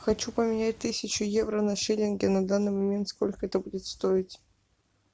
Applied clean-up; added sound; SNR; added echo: none; none; none; none.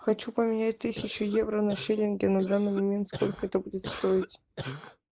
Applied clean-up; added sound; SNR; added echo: neural mask model Resemble Enhance denoiser.